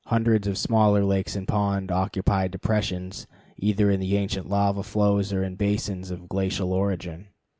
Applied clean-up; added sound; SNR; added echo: none; none; none; none.